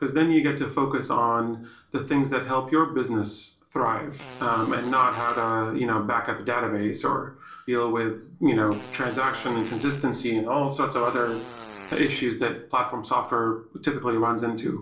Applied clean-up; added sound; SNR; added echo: none; Fart; 18 dB; reverberation time 0.3 s.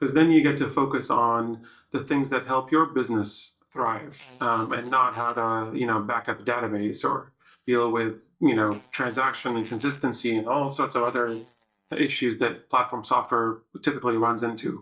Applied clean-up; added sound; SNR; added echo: neural mask model DeepFilterNet 3.